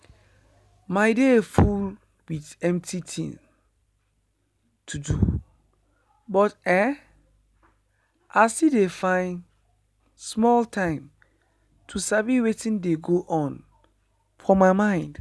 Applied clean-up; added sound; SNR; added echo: none; none; none; none.